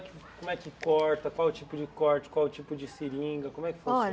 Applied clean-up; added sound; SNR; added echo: none; none; none; none.